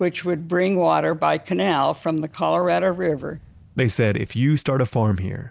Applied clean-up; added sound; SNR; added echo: none; none; none; none.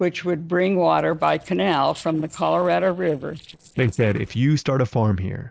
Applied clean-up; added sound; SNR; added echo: neural separator model SepFormer DNS4.